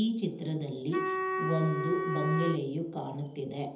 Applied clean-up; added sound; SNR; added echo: none; Wind instrument, woodwind instrument; 3 dB; reverberation time 1.2 s.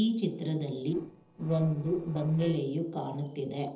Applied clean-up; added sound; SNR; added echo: neural separator model SepFormer DNS4.